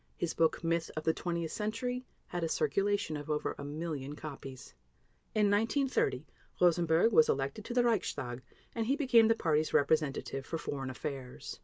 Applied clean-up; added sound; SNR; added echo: none; none; none; none.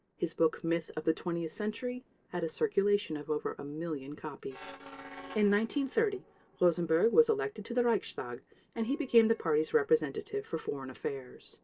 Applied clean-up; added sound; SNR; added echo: neural separator model SepFormer DNS4.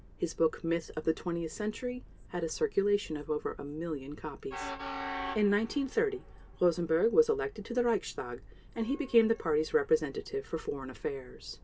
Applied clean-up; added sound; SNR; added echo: none; Train; 15 dB; reverberation time 0.3 s.